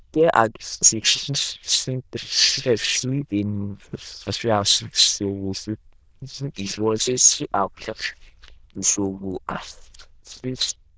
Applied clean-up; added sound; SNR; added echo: neural diffusion model UNIVERSE++.